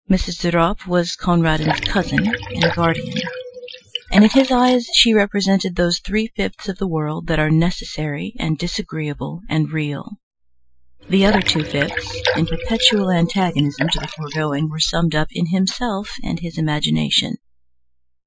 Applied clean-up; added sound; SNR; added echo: classical method Wiener filter.